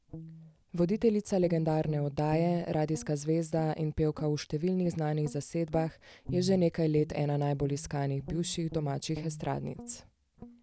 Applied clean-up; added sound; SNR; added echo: none; Guitar; 15 dB; none.